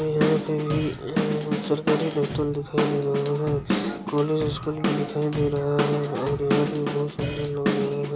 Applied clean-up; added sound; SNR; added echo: none; Drum / Drum kit; 3 dB; none.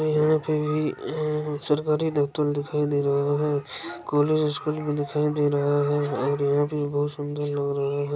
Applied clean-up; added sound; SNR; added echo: none; none; none; none.